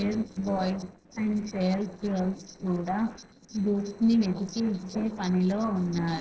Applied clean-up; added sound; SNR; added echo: neural separator model SepFormer DNS4.